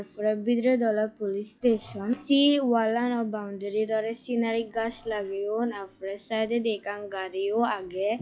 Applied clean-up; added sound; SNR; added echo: classical method log-MMSE.